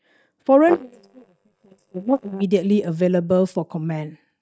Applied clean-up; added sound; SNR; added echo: neural mask model DeepFilterNet 3.